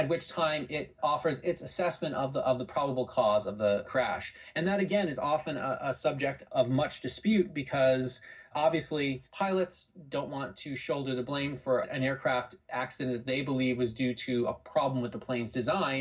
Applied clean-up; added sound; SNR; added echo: none; none; none; reverberation time 0.4 s.